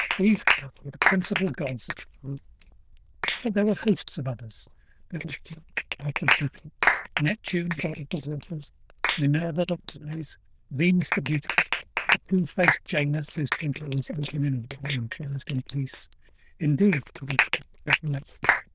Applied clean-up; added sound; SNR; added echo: neural diffusion model UNIVERSE++.